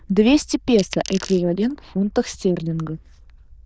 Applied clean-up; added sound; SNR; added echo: neural diffusion model UNIVERSE++.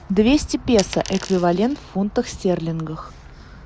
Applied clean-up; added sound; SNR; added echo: none; Coin (dropping); 13 dB; none.